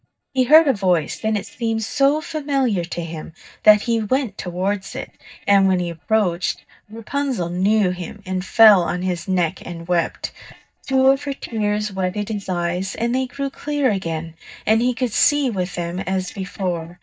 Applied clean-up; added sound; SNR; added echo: neural mask model DeepFilterNet 3.